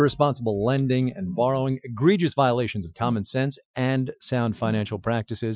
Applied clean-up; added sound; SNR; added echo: classical method Wiener filter.